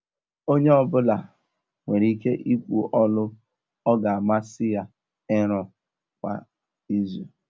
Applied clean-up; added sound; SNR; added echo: none; none; none; none.